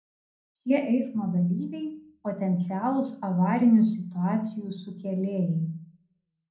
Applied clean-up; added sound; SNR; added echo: none; none; none; reverberation time 0.5 s.